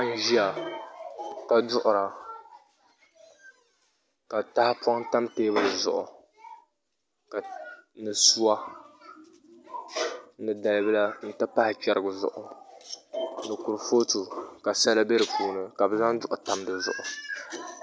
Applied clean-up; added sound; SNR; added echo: none; Brass instrument; 17 dB; none.